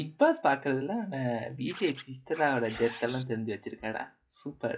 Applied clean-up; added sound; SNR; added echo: classical method log-MMSE.